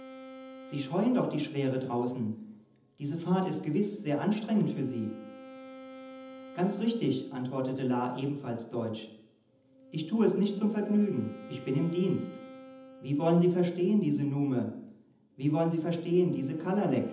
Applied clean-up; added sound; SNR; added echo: none; Wind instrument, woodwind instrument; 20 dB; reverberation time 0.8 s.